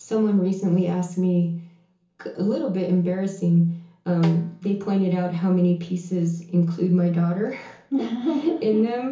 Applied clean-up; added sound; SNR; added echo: none; Snare drum; 18 dB; reverberation time 0.7 s.